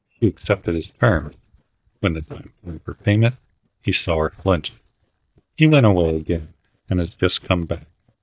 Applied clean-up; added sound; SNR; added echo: neural mask model DeepFilterNet 3.